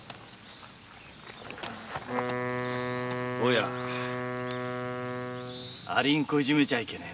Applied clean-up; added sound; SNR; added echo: none; Wind instrument, woodwind instrument; 3 dB; none.